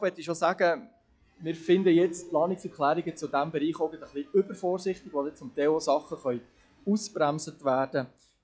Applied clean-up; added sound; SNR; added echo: classical method log-MMSE.